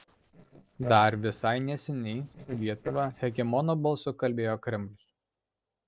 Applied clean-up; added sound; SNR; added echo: neural separator model SepFormer DNS4.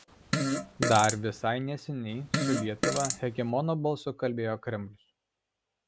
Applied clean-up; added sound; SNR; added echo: none; Fart; 1 dB; none.